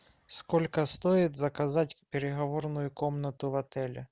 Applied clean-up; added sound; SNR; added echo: none; none; none; none.